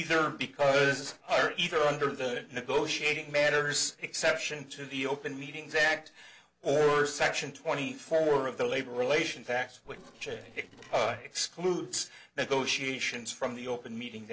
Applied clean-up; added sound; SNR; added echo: neural separator model SepFormer DNS4.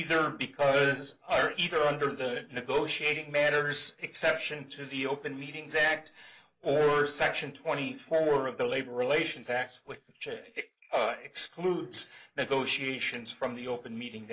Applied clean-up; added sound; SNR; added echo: neural mask model Resemble Enhance denoiser.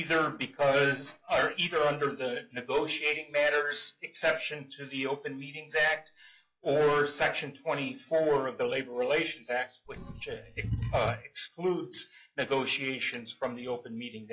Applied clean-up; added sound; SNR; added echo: classical method log-MMSE.